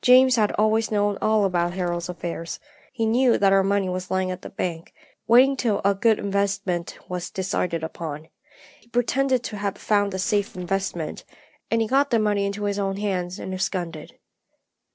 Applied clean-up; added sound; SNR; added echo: neural separator model SepFormer DNS4.